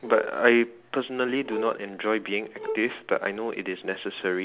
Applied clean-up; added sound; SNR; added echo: none; Bowed string instrument; 11 dB; none.